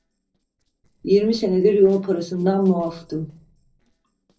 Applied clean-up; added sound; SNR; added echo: neural separator model SepFormer DNS4.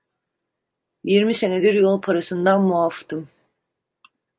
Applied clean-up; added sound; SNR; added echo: none; none; none; none.